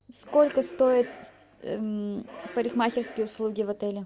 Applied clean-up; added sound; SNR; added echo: none; Subway, metro, underground; 17 dB; none.